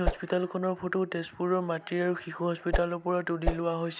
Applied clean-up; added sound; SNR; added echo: none; Whoosh, swoosh, swish; 1 dB; none.